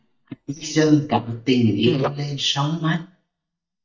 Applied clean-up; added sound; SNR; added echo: neural mask model DeepFilterNet 3.